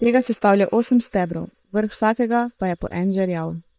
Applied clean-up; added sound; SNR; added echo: neural mask model DeepFilterNet 3.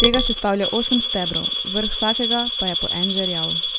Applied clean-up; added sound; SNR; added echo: none; Coin (dropping) / Glass; -2 dB; none.